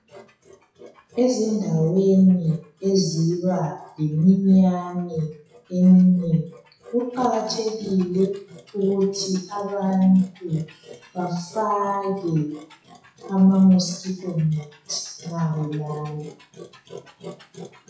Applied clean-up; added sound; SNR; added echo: classical method WPE with log-MMSE.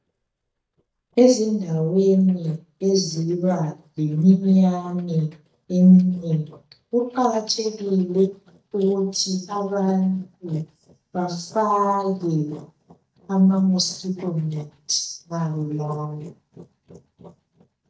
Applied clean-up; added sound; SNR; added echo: neural mask model DeepFilterNet 3.